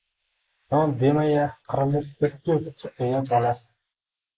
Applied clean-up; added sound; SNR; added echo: neural mask model Resemble Enhance denoiser.